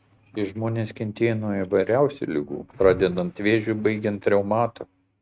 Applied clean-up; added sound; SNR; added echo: neural mask model RNNoise.